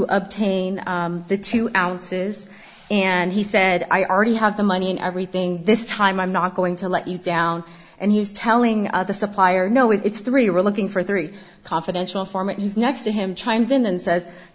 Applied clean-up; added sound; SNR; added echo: none; none; none; none.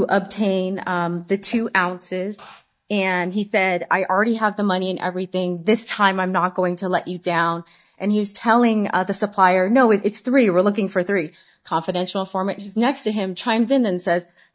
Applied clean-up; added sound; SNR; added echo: neural mask model DeepFilterNet 3.